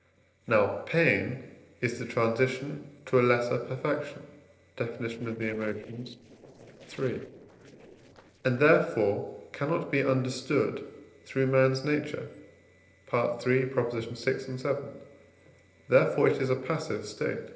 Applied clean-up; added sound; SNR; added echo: neural separator model SepFormer DNS4.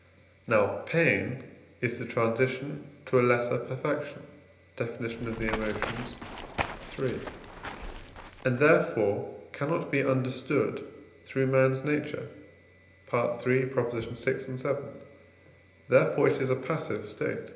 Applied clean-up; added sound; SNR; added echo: none; Run; 9 dB; reverberation time 1.0 s.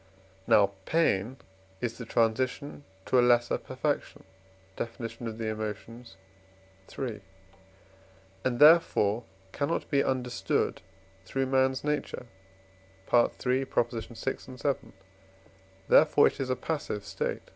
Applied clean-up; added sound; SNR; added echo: none; none; none; none.